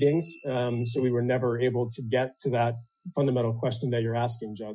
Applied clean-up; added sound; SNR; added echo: classical method Wiener filter.